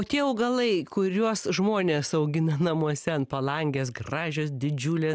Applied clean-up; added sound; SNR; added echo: none; none; none; none.